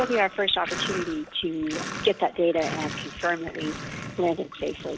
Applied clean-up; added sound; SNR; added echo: none; Sink (filling or washing); 9 dB; none.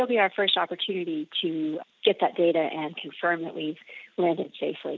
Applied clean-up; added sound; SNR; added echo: none; none; none; none.